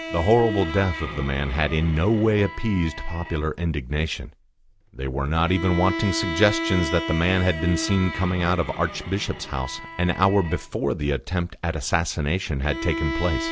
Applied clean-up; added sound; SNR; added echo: none; Bowed string instrument; 9 dB; none.